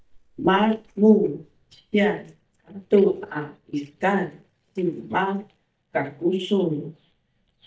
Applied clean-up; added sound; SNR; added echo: neural mask model DeepFilterNet 3.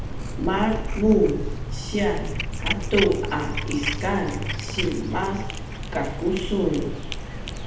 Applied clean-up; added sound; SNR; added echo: none; Cat; 3 dB; reverberation time 0.8 s.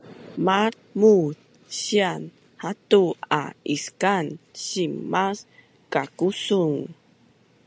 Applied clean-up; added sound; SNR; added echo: none; none; none; none.